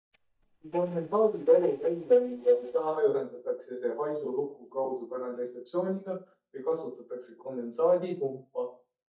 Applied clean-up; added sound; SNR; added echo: neural mask model DeepFilterNet 3.